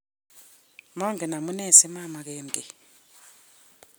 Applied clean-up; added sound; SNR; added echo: none; none; none; none.